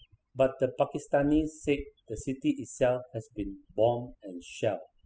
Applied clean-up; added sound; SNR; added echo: classical method spectral subtraction.